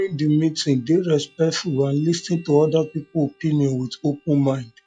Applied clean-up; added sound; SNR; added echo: classical method log-MMSE.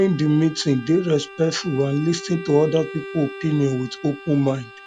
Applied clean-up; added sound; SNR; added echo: none; Bowed string instrument; 16 dB; none.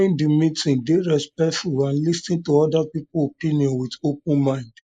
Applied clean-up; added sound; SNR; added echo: neural mask model Resemble Enhance denoiser.